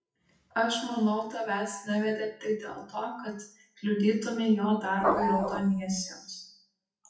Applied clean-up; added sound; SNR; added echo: classical method WPE with log-MMSE.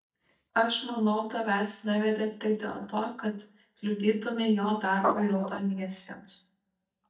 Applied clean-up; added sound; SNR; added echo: neural mask model DeepFilterNet 3.